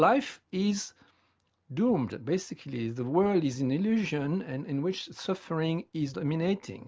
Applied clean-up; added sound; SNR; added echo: none; none; none; none.